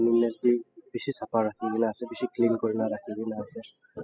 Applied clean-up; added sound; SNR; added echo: classical method spectral subtraction.